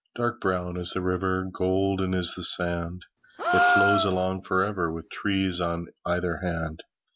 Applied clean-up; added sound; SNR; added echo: none; Gasp; -1 dB; none.